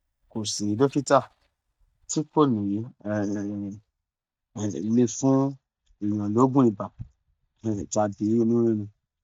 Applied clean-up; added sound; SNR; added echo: neural mask model DeepFilterNet 3.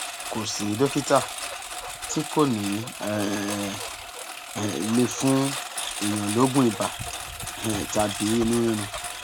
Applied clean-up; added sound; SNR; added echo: none; Engine; 7 dB; none.